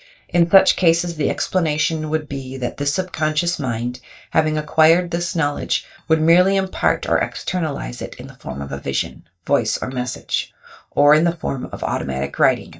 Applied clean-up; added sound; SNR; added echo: neural mask model DeepFilterNet 3.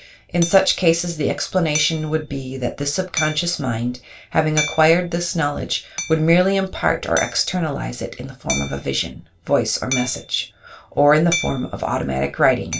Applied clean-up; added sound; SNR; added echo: none; Hammer; 12 dB; reverberation time 0.2 s.